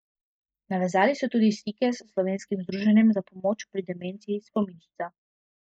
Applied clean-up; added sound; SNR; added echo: neural mask model Resemble Enhance denoiser.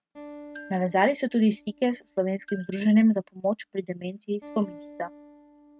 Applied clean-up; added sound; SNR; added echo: neural mask model RNNoise.